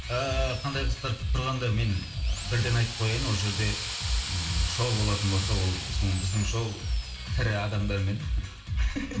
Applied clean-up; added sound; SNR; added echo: none; Drill; 10 dB; reverberation time 0.8 s.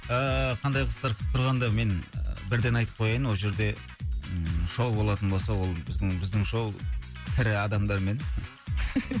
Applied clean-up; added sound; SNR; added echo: none; none; none; none.